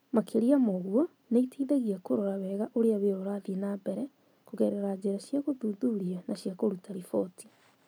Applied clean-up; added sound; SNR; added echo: none; none; none; none.